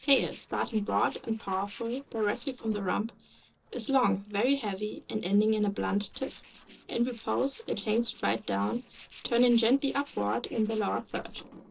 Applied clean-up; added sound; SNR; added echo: neural separator model SepFormer DNS4.